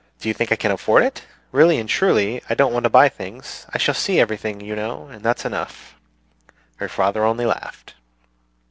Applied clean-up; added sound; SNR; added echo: none; none; none; none.